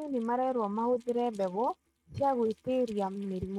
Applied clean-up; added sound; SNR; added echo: neural mask model RNNoise.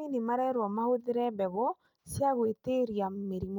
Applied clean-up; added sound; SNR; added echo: none; none; none; none.